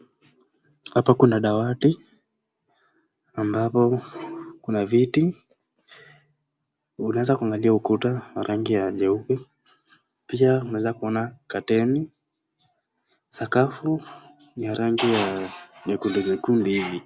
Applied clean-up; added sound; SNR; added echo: none; none; none; none.